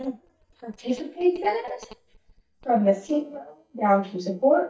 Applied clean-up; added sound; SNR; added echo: neural mask model DeepFilterNet 3.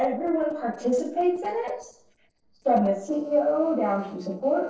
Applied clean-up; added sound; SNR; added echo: neural separator model SepFormer DNS4.